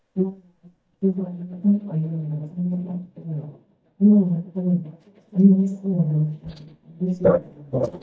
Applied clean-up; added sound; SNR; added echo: neural mask model DeepFilterNet 3.